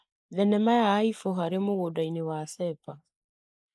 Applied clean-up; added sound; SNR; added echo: neural mask model Resemble Enhance denoiser.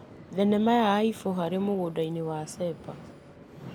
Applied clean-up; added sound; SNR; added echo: none; Subway, metro, underground; 18 dB; none.